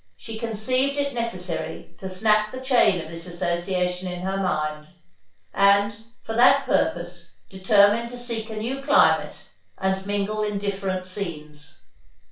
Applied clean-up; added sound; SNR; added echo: none; none; none; reverberation time 0.3 s.